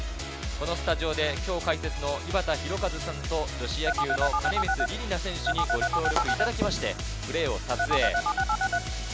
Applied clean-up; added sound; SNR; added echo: none; Telephone; -2 dB; none.